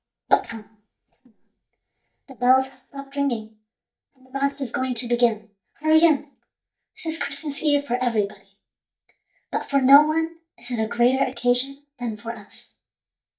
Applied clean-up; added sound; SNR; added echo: neural mask model DeepFilterNet 3.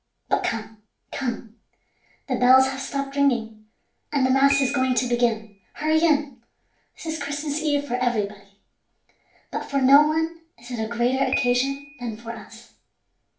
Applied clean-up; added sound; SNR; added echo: none; Piano; 16 dB; reverberation time 0.4 s.